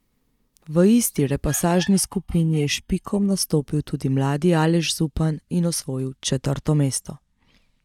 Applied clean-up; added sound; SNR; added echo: neural mask model DeepFilterNet 3.